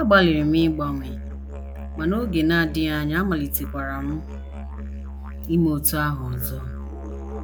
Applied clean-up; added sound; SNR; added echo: none; Musical instrument; 9 dB; none.